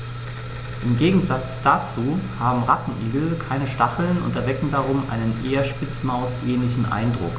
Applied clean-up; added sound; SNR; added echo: none; none; none; none.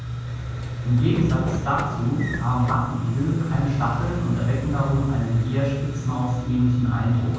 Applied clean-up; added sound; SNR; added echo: none; Sliding door / Train; 15 dB; reverberation time 1.2 s.